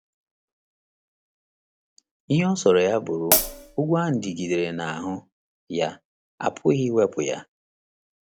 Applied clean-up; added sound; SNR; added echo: none; Hi-hat; -4 dB; none.